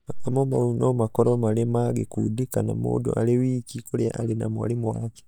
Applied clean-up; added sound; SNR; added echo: neural mask model DeepFilterNet 3.